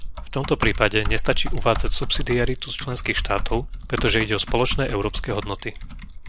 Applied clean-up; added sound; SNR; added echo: none; Typing; 1 dB; none.